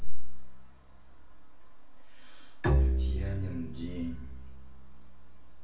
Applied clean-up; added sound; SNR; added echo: none; Bowed string instrument; 6 dB; reverberation time 0.3 s.